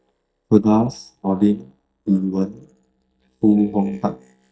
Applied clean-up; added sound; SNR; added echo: neural mask model DeepFilterNet 3.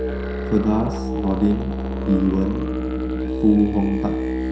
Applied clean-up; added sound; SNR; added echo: none; Musical instrument; 2 dB; reverberation time 0.7 s.